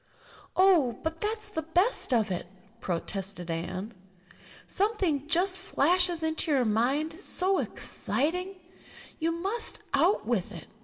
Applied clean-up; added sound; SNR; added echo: none; none; none; reverberation time 0.9 s.